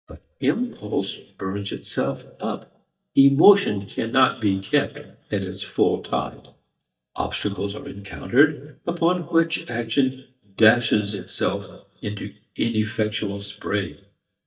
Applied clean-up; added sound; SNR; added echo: neural mask model DeepFilterNet 3.